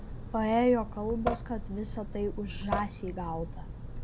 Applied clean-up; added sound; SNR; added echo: none; Drip / Sink (filling or washing) / Water tap, faucet; 5 dB; none.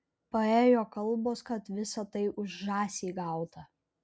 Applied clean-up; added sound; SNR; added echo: none; none; none; none.